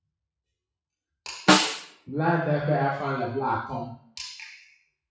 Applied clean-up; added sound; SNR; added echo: classical method WPE with log-MMSE.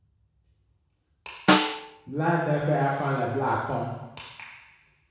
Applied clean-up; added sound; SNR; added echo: none; Snare drum; -1 dB; reverberation time 1.1 s.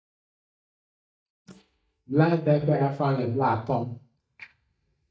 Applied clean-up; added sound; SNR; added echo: neural mask model DeepFilterNet 3.